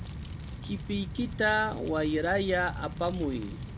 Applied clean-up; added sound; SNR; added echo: none; Fire; 8 dB; none.